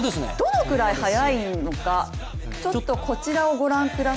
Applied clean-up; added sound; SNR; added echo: none; none; none; none.